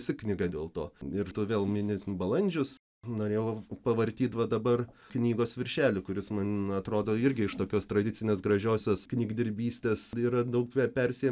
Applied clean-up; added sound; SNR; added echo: none; none; none; none.